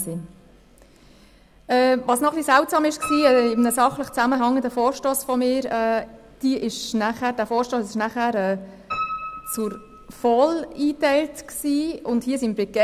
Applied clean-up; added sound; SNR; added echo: none; Piano; 16 dB; none.